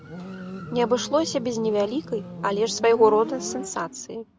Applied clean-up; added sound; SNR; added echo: none; Motorcycle; 11 dB; none.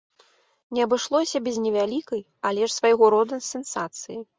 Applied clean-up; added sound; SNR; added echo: none; none; none; none.